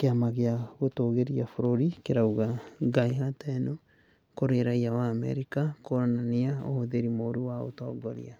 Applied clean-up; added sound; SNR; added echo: none; none; none; none.